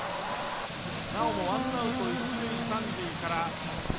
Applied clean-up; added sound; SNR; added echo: none; Bathtub (filling or washing) + Wind instrument, woodwind instrument; 1 dB; none.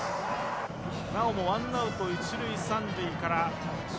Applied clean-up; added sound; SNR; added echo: none; none; none; none.